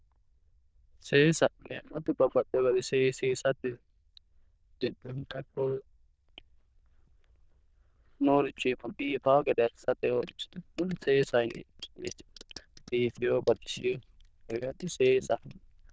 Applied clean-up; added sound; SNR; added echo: neural diffusion model UNIVERSE++.